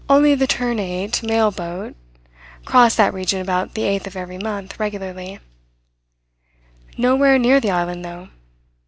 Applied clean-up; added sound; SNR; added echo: none; none; none; none.